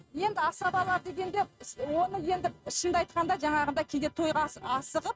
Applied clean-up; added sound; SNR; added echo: neural mask model RNNoise.